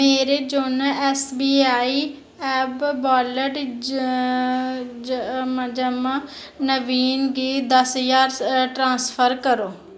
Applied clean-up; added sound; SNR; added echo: none; none; none; none.